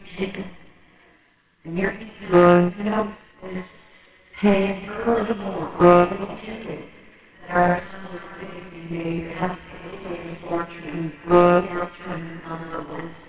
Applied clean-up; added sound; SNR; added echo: neural separator model SepFormer WHAMR!.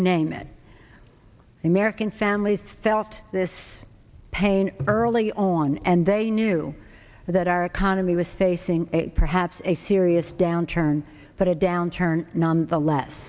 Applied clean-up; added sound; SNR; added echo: none; none; none; none.